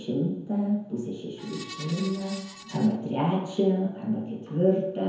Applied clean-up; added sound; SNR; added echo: none; Screech; 15 dB; reverberation time 0.9 s.